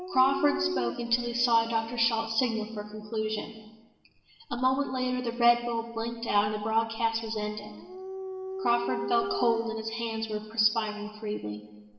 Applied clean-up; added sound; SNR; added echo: none; Dog; 11 dB; reverberation time 1.1 s.